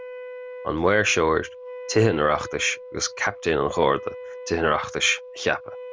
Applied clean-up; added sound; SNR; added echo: none; Wind instrument, woodwind instrument; 13 dB; none.